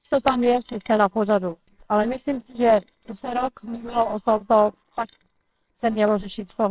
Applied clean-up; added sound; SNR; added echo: neural separator model SepFormer WHAMR!.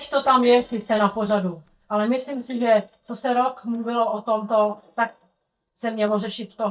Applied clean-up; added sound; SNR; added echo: neural mask model DeepFilterNet 3.